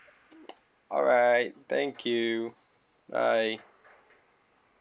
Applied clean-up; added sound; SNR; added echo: none; none; none; none.